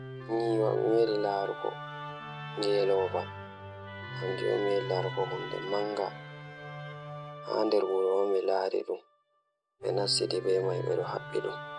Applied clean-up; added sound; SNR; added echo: none; Musical instrument; 10 dB; none.